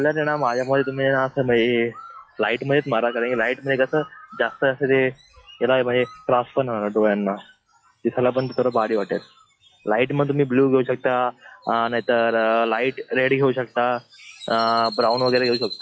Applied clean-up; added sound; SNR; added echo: classical method log-MMSE.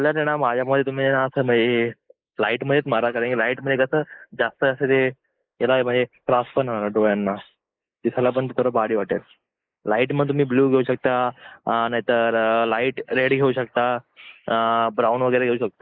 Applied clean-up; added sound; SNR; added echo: neural mask model Resemble Enhance denoiser.